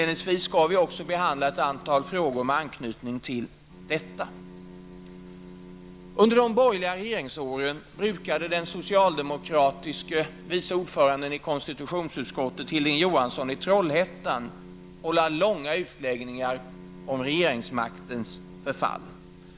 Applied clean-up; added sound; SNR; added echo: none; Bowed string instrument; 19 dB; none.